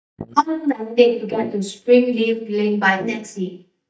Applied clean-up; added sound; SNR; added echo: neural mask model DeepFilterNet 3.